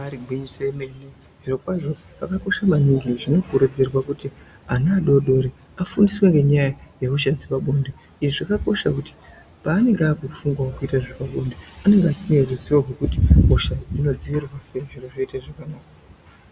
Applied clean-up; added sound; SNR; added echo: none; none; none; none.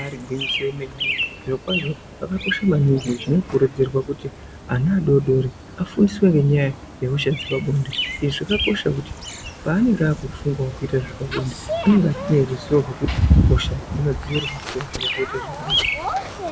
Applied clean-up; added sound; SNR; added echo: none; Bird vocalization, bird call, bird song; 9 dB; none.